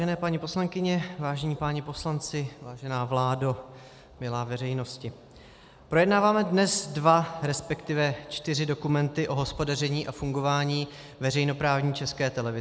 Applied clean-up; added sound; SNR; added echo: none; none; none; none.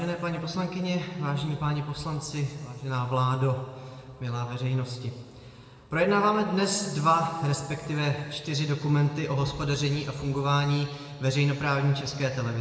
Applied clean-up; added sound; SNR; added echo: none; none; none; reverberation time 2.1 s.